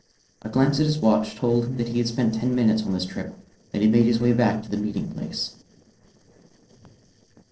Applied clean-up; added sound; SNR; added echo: neural separator model SepFormer DNS4.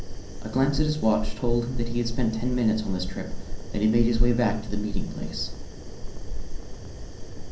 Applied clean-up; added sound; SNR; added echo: none; Fire; 0 dB; reverberation time 0.6 s.